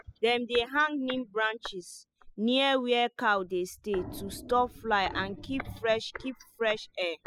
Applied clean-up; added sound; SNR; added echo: classical method spectral subtraction.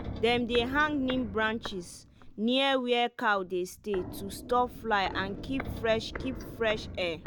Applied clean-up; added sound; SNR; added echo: none; Walk, footsteps; 11 dB; none.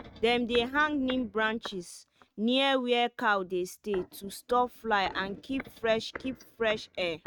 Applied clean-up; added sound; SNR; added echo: neural mask model RNNoise.